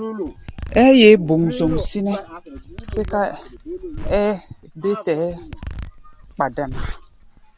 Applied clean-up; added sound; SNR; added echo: none; Zipper (clothing); 12 dB; none.